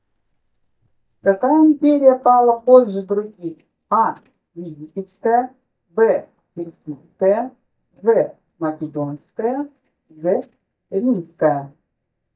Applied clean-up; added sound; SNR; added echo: neural mask model DeepFilterNet 3.